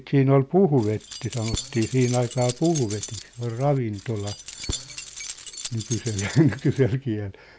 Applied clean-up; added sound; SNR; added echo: none; Keys jangling; 12 dB; none.